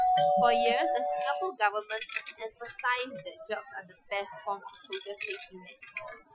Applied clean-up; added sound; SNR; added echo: classical method Wiener filter.